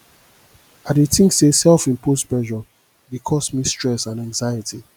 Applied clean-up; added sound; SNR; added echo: none; none; none; none.